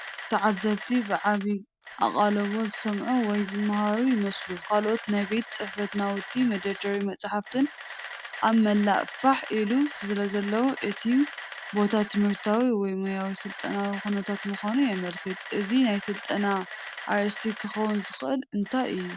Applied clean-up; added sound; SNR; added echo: none; Camera; 13 dB; none.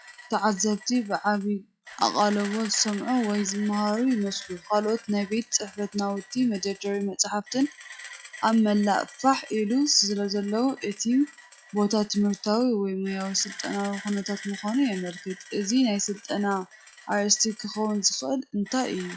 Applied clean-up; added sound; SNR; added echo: classical method log-MMSE.